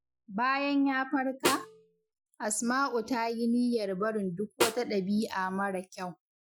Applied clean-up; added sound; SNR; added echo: classical method Wiener filter.